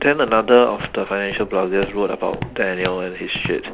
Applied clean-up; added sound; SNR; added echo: none; Walk, footsteps; 15 dB; none.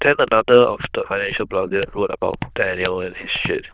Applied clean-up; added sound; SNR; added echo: neural diffusion model UNIVERSE++.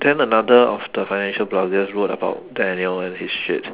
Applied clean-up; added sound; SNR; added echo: none; none; none; none.